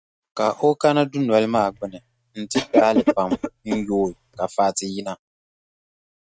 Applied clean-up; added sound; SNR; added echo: neural mask model RNNoise.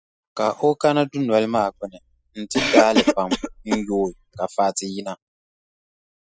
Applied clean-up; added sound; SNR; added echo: classical method spectral subtraction.